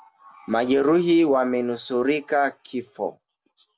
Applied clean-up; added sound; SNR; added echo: none; none; none; none.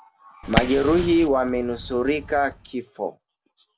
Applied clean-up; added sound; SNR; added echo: none; Fire; 6 dB; none.